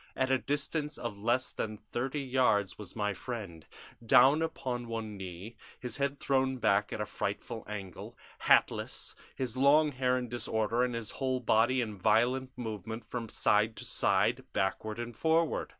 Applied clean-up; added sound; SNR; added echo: none; none; none; none.